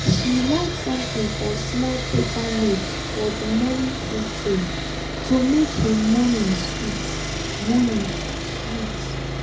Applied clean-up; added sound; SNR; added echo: none; Sawing; 4 dB; reverberation time 0.4 s.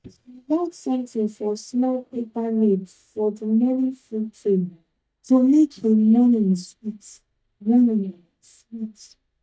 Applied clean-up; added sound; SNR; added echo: neural mask model DeepFilterNet 3.